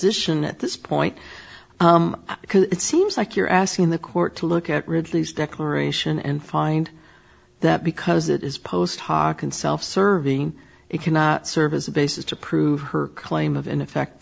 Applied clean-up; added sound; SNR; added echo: none; none; none; none.